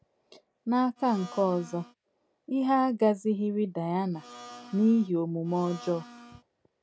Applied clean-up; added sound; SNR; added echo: none; Domestic sounds, home sounds; 18 dB; none.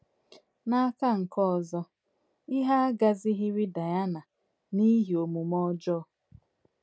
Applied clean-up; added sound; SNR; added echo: none; none; none; none.